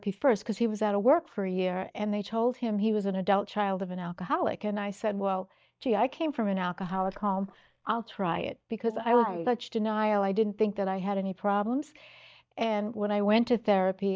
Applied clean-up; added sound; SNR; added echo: neural mask model DeepFilterNet 3.